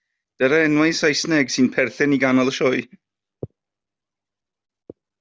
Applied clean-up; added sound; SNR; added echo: none; none; none; none.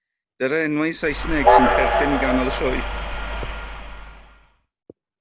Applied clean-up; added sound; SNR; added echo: none; Train; -4 dB; none.